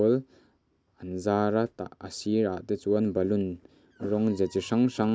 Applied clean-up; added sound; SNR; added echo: none; none; none; none.